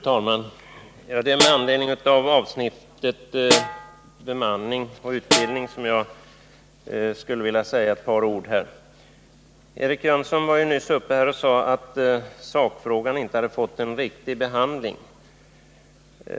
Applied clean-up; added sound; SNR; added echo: none; Snare drum; 3 dB; none.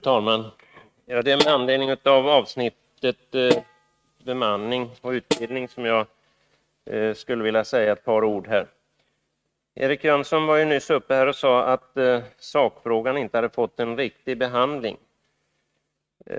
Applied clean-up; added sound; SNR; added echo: neural mask model RNNoise.